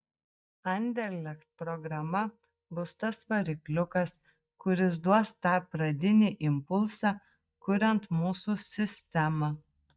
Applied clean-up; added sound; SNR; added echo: neural mask model DeepFilterNet 3.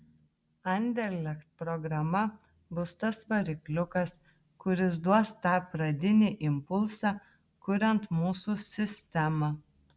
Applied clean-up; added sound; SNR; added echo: none; none; none; none.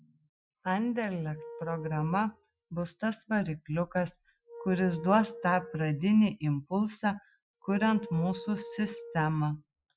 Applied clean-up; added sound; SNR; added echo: classical method Wiener filter.